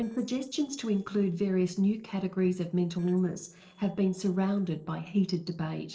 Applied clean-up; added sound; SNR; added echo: neural separator model SepFormer DNS4.